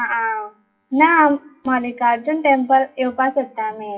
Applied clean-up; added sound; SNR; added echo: classical method WPE with log-MMSE.